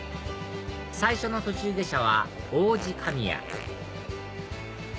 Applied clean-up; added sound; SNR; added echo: none; Fart; 15 dB; none.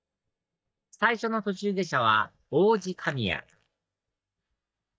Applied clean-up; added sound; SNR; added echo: neural mask model DeepFilterNet 3.